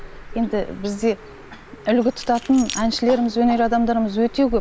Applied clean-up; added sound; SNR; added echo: none; Bird + Keys jangling; 14 dB; none.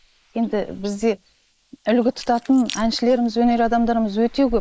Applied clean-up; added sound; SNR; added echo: neural mask model Resemble Enhance denoiser.